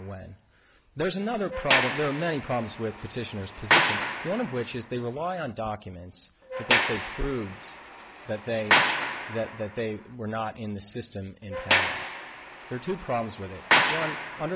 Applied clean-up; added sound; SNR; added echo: none; Sliding door; -2 dB; none.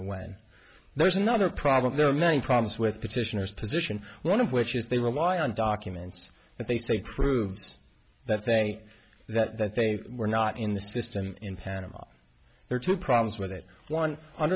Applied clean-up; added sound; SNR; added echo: none; none; none; none.